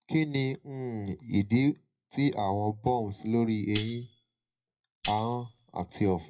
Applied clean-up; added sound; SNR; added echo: classical method WPE with log-MMSE.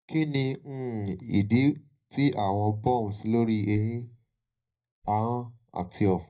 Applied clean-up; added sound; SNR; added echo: neural mask model DeepFilterNet 3.